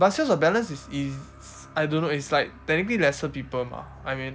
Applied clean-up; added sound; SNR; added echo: none; none; none; none.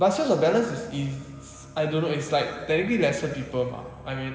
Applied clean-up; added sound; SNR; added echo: none; none; none; reverberation time 2.1 s.